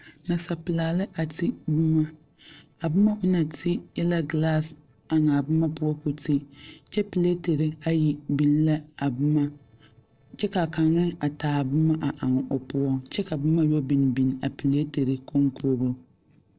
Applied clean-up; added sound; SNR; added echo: neural separator model SepFormer DNS4.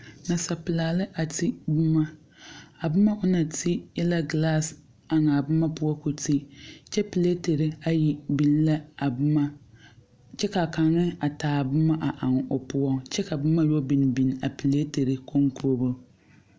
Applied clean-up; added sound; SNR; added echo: none; none; none; none.